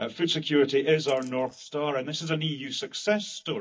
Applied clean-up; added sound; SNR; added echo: neural mask model DeepFilterNet 3.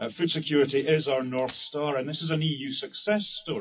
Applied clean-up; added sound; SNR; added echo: classical method WPE with log-MMSE.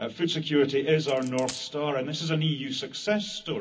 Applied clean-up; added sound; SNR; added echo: none; Coin (dropping); 14 dB; reverberation time 0.4 s.